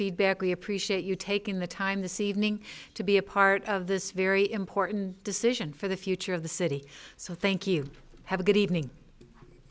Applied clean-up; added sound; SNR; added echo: none; none; none; none.